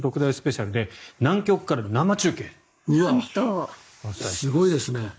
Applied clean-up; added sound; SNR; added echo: neural mask model Resemble Enhance denoiser.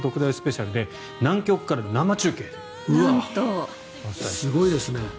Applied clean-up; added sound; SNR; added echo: none; Wind instrument, woodwind instrument; 18 dB; none.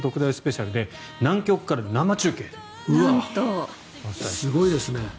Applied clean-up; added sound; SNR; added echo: none; none; none; none.